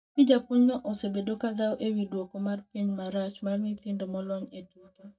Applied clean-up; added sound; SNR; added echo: neural mask model DeepFilterNet 3.